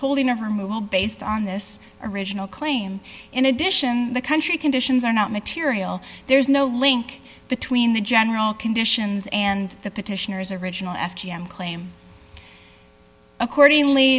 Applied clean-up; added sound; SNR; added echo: none; none; none; none.